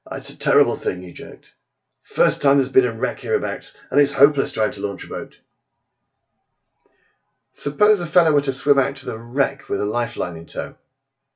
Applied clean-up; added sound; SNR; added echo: none; none; none; reverberation time 0.2 s.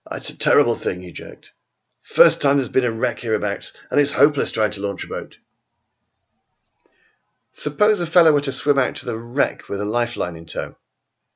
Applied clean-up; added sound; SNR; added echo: none; none; none; none.